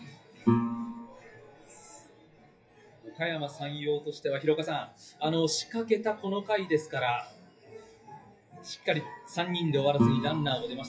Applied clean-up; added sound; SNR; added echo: classical method WPE with log-MMSE.